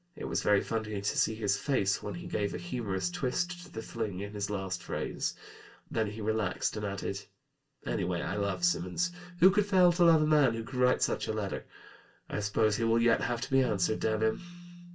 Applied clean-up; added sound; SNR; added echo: none; Keyboard (musical); 17 dB; reverberation time 0.2 s.